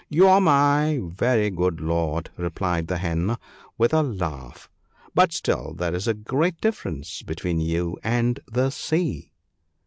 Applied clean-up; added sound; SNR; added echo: none; none; none; none.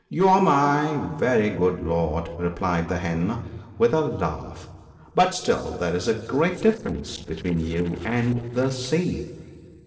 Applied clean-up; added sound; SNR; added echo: neural separator model SepFormer DNS4.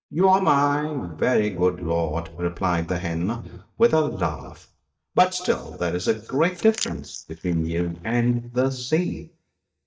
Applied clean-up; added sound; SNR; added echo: neural mask model DeepFilterNet 3.